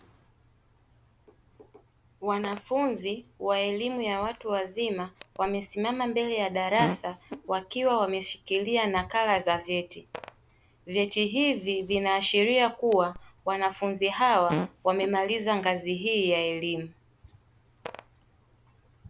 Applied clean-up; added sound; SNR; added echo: none; Fart; 14 dB; none.